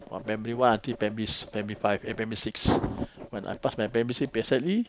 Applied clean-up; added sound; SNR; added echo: none; none; none; none.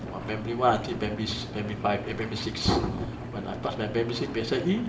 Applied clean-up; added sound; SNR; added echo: none; Engine; 8 dB; reverberation time 0.8 s.